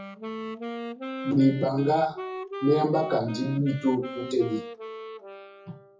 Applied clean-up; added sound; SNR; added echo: classical method WPE with log-MMSE.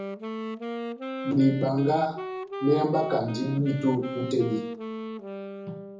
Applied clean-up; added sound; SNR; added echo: none; Wind instrument, woodwind instrument; 8 dB; reverberation time 0.6 s.